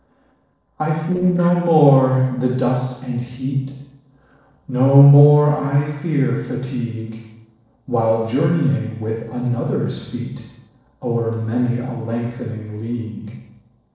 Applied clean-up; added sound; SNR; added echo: neural separator model SepFormer DNS4.